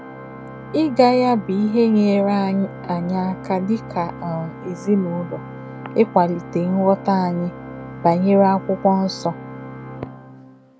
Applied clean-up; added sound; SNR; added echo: none; Organ; 14 dB; none.